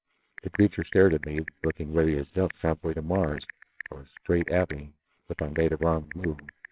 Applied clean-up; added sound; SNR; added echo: neural separator model SepFormer WHAMR!.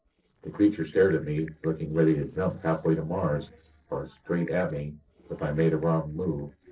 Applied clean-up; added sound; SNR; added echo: neural separator model SepFormer DNS4.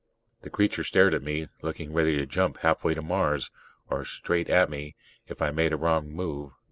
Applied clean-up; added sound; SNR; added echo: none; none; none; none.